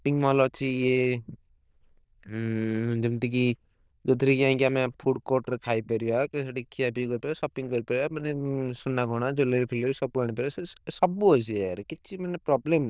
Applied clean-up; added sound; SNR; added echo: neural diffusion model UNIVERSE++.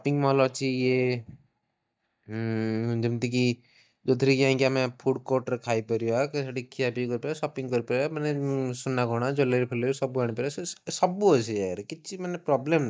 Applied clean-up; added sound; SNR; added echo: neural mask model DeepFilterNet 3.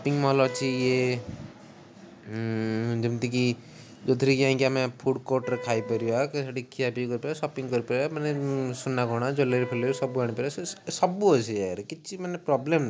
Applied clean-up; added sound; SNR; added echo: none; Wind instrument, woodwind instrument; 14 dB; none.